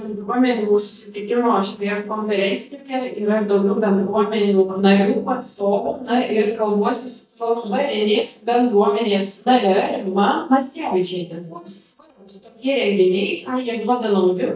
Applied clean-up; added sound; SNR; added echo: neural mask model DeepFilterNet 3.